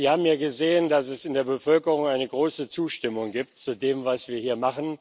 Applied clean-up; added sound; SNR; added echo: none; none; none; none.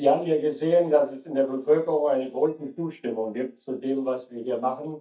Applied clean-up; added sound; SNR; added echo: neural mask model DeepFilterNet 3.